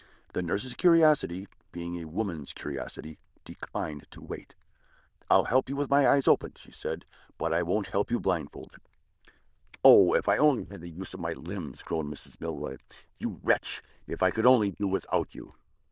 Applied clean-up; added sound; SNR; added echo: neural diffusion model UNIVERSE++.